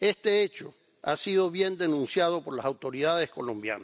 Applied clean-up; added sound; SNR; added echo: none; none; none; none.